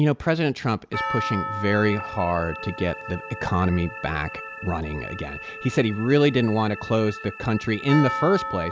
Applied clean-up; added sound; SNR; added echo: none; Percussion + Organ; 9 dB; none.